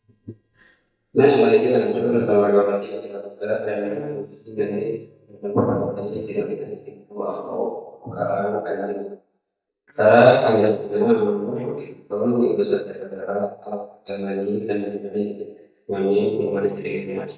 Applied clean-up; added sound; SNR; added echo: neural mask model DeepFilterNet 3.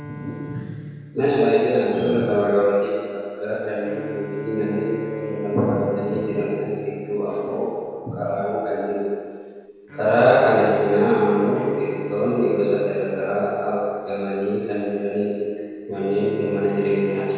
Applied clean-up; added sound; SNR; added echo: none; Bowed string instrument; 16 dB; reverberation time 1.8 s.